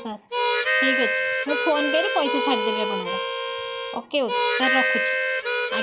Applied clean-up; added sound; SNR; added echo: none; Harmonica; -4 dB; none.